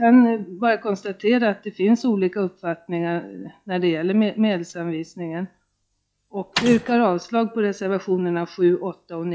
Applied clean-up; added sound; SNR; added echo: classical method log-MMSE.